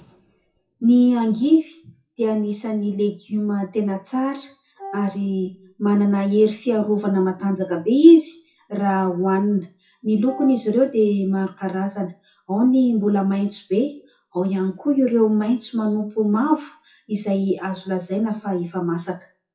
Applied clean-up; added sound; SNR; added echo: classical method WPE with log-MMSE.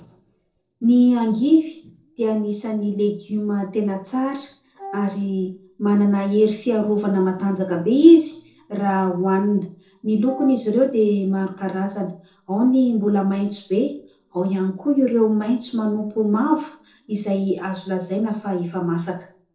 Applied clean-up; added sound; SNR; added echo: neural separator model SepFormer DNS4.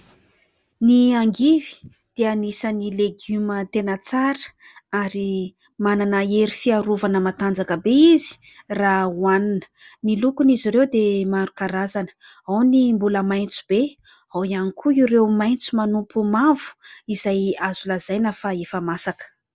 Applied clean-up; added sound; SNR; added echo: none; none; none; none.